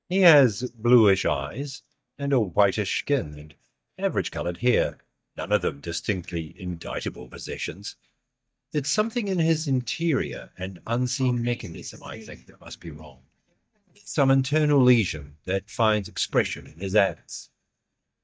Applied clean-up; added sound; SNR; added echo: neural mask model DeepFilterNet 3.